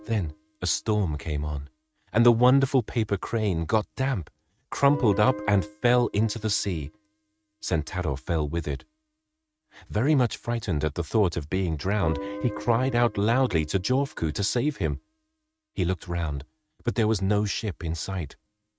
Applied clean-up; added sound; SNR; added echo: neural mask model RNNoise.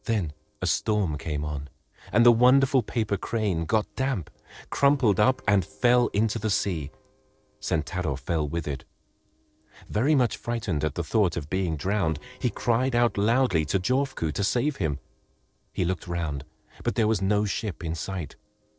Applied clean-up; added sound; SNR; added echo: neural separator model SepFormer DNS4.